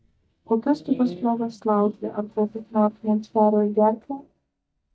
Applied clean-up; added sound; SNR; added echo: neural mask model DeepFilterNet 3.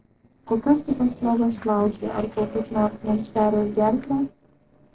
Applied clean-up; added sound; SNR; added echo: neural separator model SepFormer DNS4.